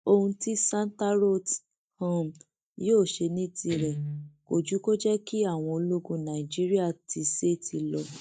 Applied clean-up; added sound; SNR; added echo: neural mask model DeepFilterNet 3.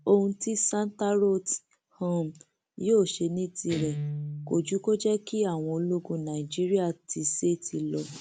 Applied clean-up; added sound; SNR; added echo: none; Guitar; 14 dB; none.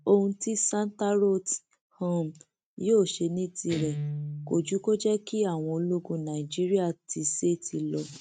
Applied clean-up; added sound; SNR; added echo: neural mask model RNNoise.